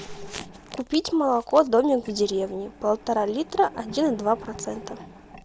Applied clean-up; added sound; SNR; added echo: none; Mechanisms; 19 dB; none.